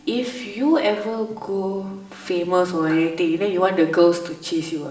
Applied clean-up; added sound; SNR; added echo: none; none; none; reverberation time 0.9 s.